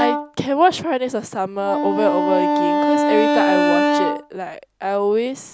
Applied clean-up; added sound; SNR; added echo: none; Wind instrument, woodwind instrument; -1 dB; none.